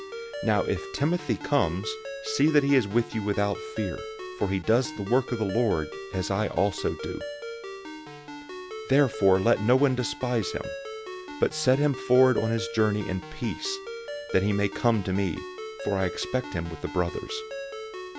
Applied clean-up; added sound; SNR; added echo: none; Ringtone; 11 dB; none.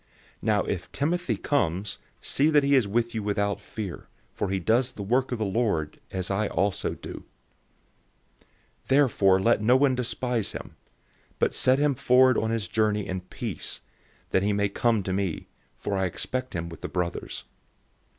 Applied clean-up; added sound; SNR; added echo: none; none; none; none.